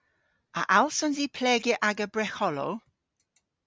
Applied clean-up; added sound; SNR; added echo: none; none; none; none.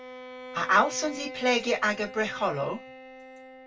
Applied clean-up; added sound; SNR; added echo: none; Bowed string instrument; 13 dB; reverberation time 0.1 s.